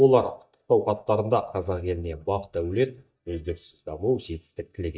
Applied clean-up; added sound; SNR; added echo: neural mask model DeepFilterNet 3.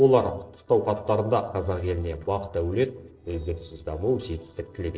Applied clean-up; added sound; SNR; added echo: neural separator model SepFormer DNS4.